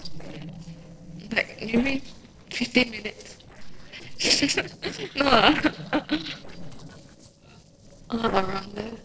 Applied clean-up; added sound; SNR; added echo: neural separator model SepFormer DNS4.